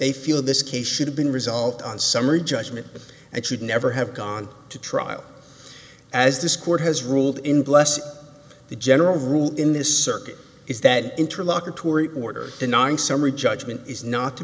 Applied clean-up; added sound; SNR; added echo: none; none; none; none.